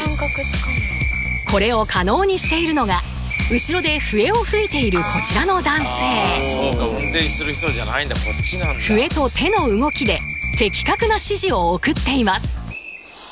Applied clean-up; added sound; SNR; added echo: none; none; none; none.